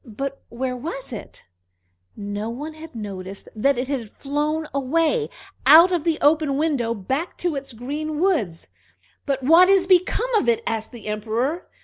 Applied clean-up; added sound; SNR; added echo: none; none; none; none.